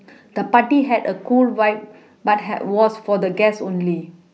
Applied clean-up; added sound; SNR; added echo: none; none; none; none.